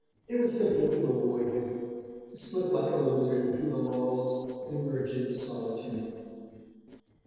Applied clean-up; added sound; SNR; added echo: neural separator model SepFormer DNS4.